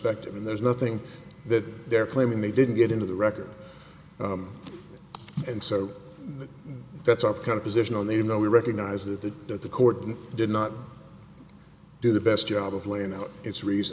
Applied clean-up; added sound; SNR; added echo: none; none; none; none.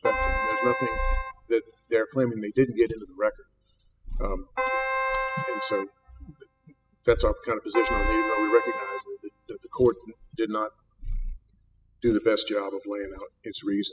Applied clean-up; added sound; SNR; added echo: classical method spectral subtraction.